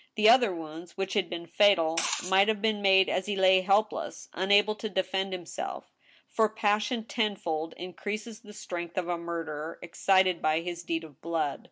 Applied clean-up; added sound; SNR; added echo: none; Liquid; 6 dB; none.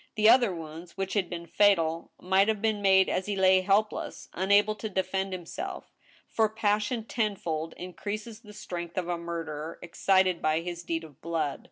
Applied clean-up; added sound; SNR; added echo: none; none; none; none.